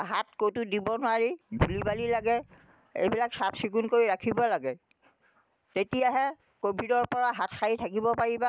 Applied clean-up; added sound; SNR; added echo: none; Explosion; 8 dB; none.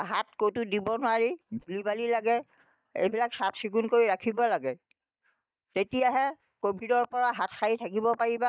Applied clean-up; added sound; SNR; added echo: neural mask model DeepFilterNet 3.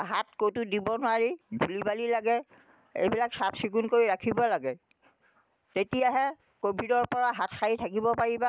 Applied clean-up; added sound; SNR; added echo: none; none; none; none.